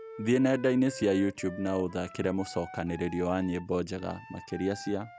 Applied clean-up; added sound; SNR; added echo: none; Wind instrument, woodwind instrument; 17 dB; none.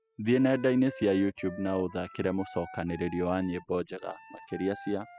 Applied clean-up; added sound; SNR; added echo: classical method spectral subtraction.